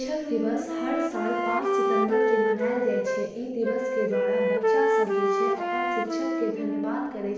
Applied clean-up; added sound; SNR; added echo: none; Wind instrument, woodwind instrument; -5 dB; reverberation time 1.0 s.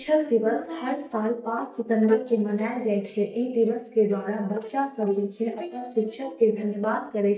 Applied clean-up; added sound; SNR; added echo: neural mask model DeepFilterNet 3.